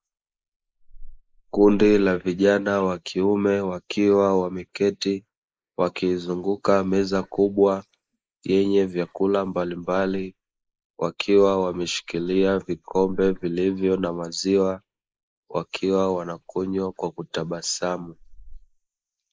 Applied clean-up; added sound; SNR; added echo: neural mask model Resemble Enhance denoiser.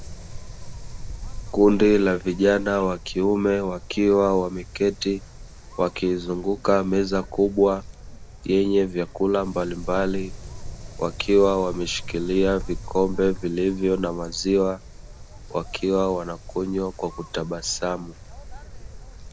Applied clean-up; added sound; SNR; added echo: none; Wind; 12 dB; none.